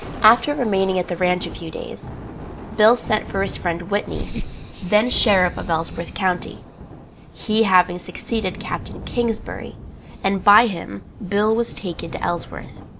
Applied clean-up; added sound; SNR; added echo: none; Thunder; 13 dB; none.